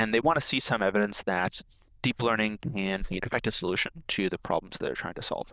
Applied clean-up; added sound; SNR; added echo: neural diffusion model UNIVERSE++.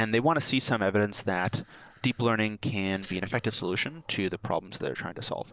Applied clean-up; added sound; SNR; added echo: neural separator model SepFormer DNS4.